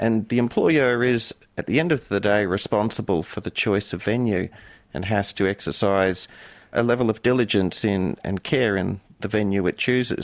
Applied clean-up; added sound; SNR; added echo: none; none; none; none.